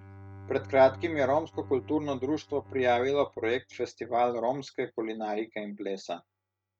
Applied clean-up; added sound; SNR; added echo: neural mask model RNNoise.